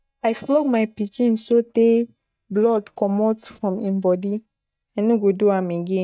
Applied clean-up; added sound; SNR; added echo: neural mask model DeepFilterNet 3.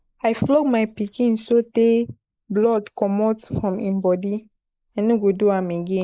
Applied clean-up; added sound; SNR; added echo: neural mask model Resemble Enhance denoiser.